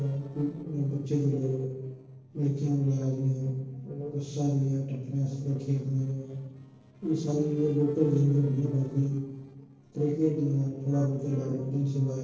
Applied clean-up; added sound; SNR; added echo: neural separator model SepFormer DNS4.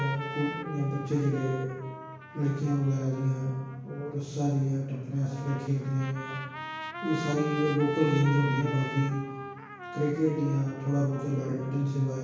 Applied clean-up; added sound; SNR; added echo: none; Trumpet; 11 dB; reverberation time 1.0 s.